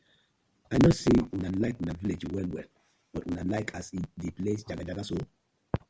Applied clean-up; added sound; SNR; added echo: none; none; none; none.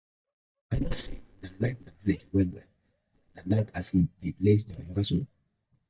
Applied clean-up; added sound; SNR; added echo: neural mask model DeepFilterNet 3.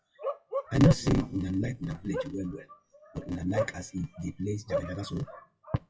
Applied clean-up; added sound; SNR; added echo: classical method WPE with log-MMSE.